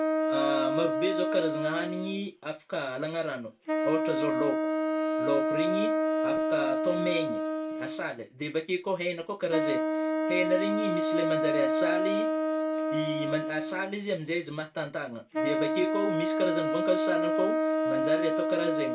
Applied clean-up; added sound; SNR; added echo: none; Wind instrument, woodwind instrument; -3 dB; reverberation time 0.2 s.